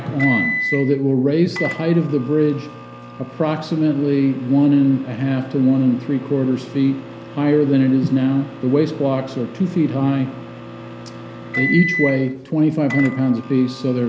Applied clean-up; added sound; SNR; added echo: none; Microwave oven; 11 dB; none.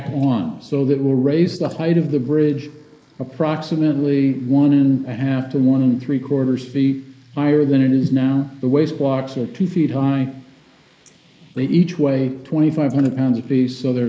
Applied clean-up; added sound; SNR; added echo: neural mask model Resemble Enhance denoiser.